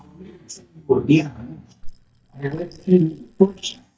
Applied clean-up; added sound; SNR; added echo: neural mask model DeepFilterNet 3.